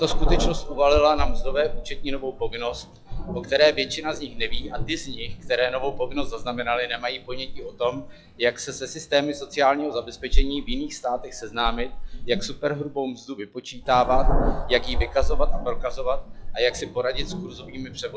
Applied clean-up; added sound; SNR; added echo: classical method log-MMSE.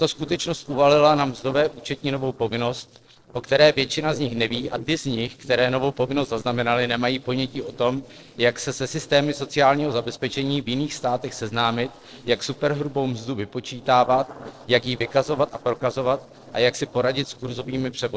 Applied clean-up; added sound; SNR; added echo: neural separator model SepFormer DNS4.